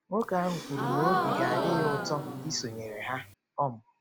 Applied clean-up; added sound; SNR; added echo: none; Gasp; 0 dB; none.